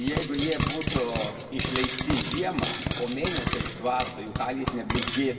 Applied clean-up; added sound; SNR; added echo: none; Frying (food); 0 dB; reverberation time 1.7 s.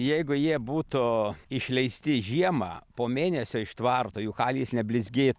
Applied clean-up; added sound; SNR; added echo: none; none; none; none.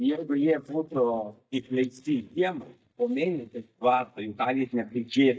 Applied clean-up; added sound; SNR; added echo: neural mask model DeepFilterNet 3.